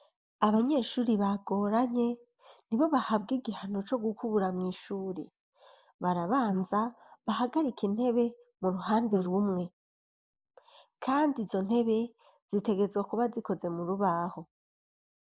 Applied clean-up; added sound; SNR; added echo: neural mask model Resemble Enhance denoiser.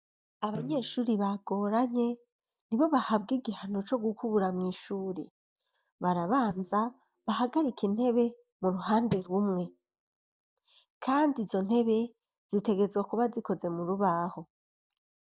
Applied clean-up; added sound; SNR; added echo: neural mask model DeepFilterNet 3.